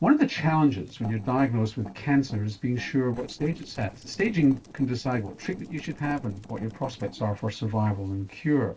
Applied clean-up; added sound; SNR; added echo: neural separator model SepFormer DNS4.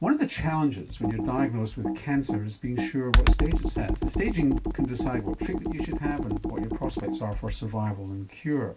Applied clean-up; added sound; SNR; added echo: none; Computer keyboard; -1 dB; reverberation time 0.2 s.